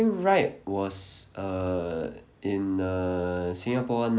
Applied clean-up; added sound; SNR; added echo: none; none; none; none.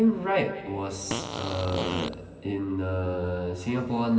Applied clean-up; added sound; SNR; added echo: none; Fart; 5 dB; reverberation time 2.6 s.